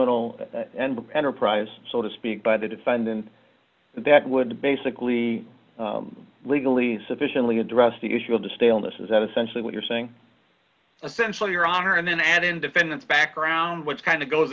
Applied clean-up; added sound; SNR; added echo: none; none; none; none.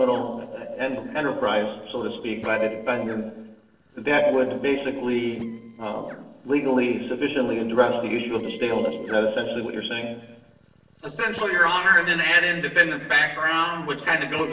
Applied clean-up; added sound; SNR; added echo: neural separator model SepFormer DNS4.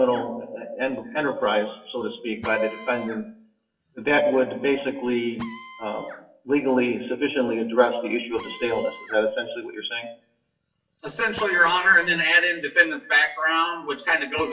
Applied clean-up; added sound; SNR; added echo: classical method WPE with log-MMSE.